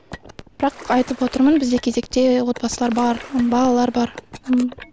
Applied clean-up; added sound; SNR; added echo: none; Telephone + Ocean; 18 dB; none.